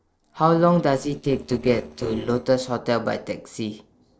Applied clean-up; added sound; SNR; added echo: neural separator model SepFormer DNS4.